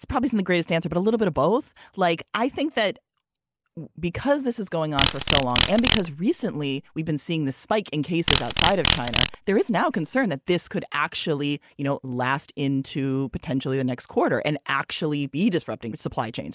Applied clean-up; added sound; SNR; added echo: none; Insect; 1 dB; none.